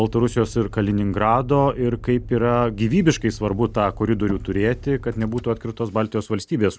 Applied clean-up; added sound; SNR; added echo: none; Motor vehicle (road); 15 dB; none.